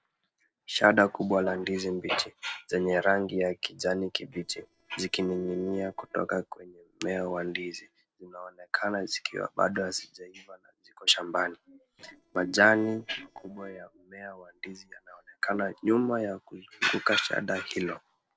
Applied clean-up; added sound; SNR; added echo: neural separator model SepFormer DNS4.